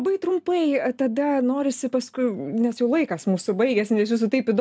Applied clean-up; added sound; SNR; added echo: none; none; none; none.